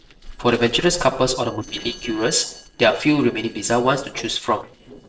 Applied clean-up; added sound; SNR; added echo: neural separator model SepFormer DNS4.